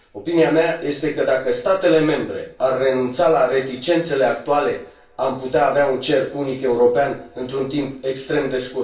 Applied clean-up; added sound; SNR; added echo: none; none; none; reverberation time 0.3 s.